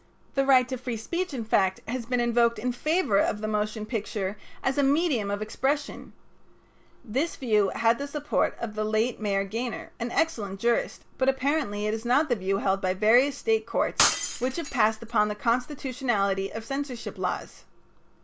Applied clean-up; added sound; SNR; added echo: none; Shatter; 4 dB; none.